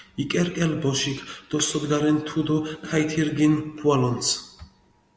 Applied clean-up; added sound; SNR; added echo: none; none; none; none.